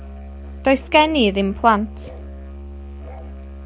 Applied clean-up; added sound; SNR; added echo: none; Musical instrument; 13 dB; none.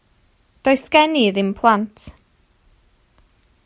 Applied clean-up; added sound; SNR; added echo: none; none; none; none.